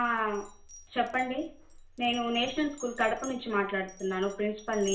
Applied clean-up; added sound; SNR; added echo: none; Glass; 18 dB; reverberation time 0.4 s.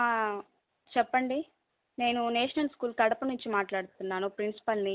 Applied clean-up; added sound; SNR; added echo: none; none; none; none.